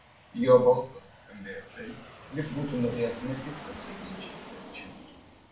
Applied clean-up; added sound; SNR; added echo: none; Aircraft; 17 dB; reverberation time 0.4 s.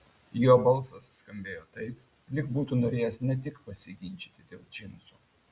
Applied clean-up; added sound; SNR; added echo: none; none; none; none.